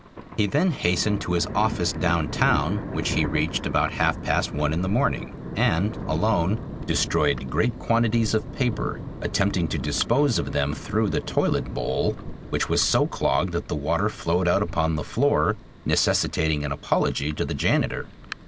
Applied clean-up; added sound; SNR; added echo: none; Thunder; 10 dB; none.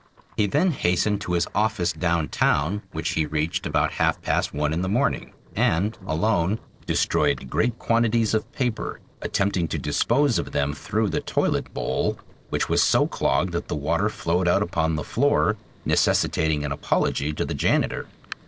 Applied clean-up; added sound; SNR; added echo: neural separator model SepFormer DNS4.